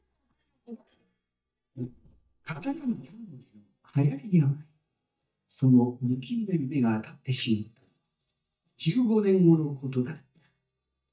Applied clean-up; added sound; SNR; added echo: neural mask model DeepFilterNet 3.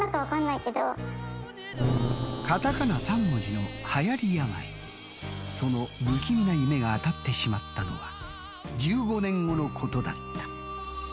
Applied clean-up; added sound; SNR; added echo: none; none; none; none.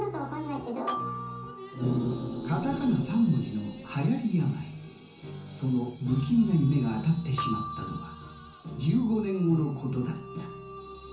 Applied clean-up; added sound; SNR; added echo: none; Glockenspiel; 6 dB; reverberation time 0.6 s.